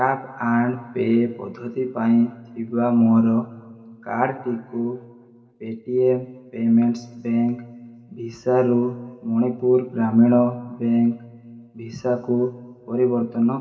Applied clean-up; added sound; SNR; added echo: none; none; none; reverberation time 1.5 s.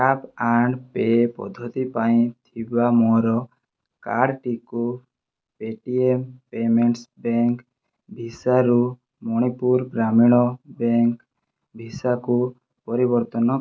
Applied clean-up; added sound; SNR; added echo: none; none; none; none.